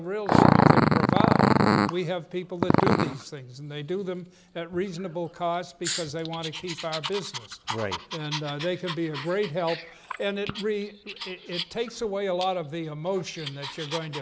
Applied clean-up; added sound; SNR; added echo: none; Growling; -4 dB; none.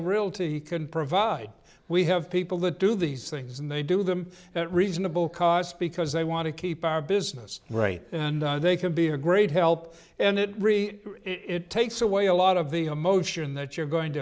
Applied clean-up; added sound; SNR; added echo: none; none; none; none.